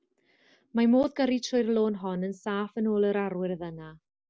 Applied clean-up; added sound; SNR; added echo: none; none; none; none.